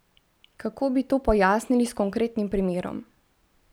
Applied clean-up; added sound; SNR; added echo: none; none; none; none.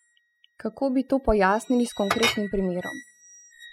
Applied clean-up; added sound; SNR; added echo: classical method spectral subtraction.